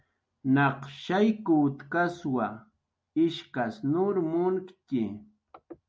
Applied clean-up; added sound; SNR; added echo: none; none; none; none.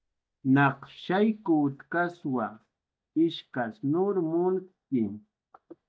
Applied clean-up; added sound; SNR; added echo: neural mask model DeepFilterNet 3.